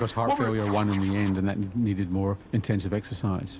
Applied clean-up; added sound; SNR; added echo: none; Writing + Bird vocalization, bird call, bird song; 12 dB; none.